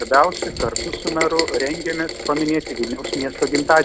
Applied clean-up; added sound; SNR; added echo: none; Rain; 7 dB; none.